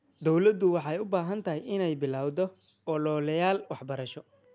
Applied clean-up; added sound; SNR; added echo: none; none; none; none.